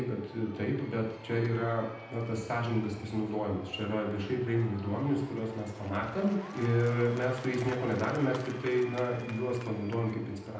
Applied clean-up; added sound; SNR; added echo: none; Applause / Crowd / Cheering; 16 dB; reverberation time 0.8 s.